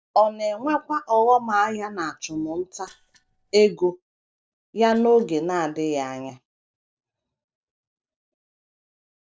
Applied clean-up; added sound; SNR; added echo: neural separator model SepFormer DNS4.